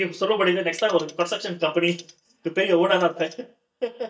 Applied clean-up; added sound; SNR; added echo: neural mask model DeepFilterNet 3.